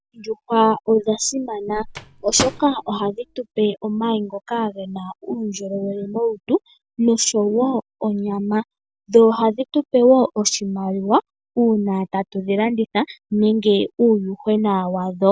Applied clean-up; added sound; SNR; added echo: none; Microwave oven; 13 dB; none.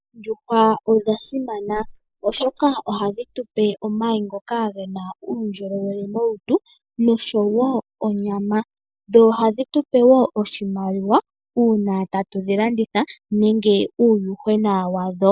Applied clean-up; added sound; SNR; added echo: neural mask model Resemble Enhance denoiser.